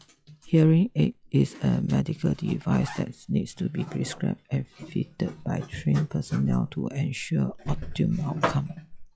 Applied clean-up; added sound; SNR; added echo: classical method log-MMSE.